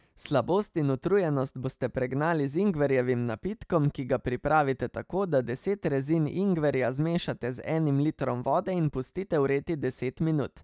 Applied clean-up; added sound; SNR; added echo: none; none; none; none.